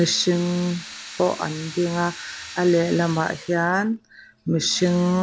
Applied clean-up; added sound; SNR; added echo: none; Drill; 16 dB; none.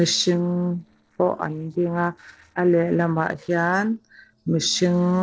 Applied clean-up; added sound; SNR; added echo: neural separator model SepFormer DNS4.